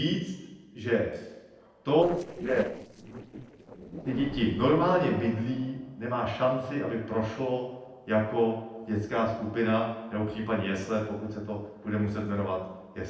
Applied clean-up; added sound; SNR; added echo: neural separator model SepFormer DNS4.